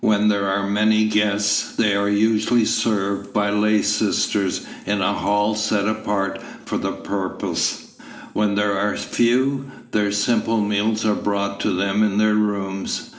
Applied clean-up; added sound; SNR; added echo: none; none; none; reverberation time 1.1 s.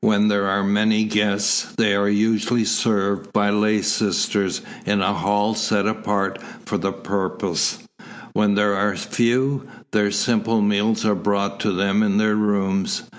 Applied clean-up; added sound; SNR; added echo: none; none; none; none.